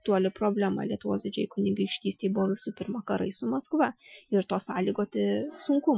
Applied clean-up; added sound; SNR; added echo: classical method Wiener filter.